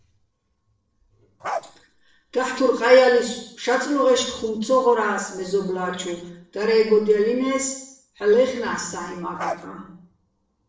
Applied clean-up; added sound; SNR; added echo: neural separator model SepFormer DNS4.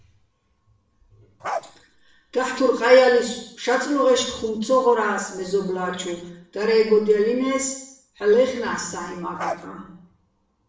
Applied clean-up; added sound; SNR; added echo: none; Bark; 11 dB; reverberation time 0.7 s.